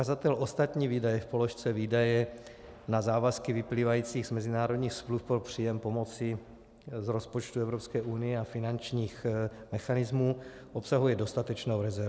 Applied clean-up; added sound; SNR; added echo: none; none; none; none.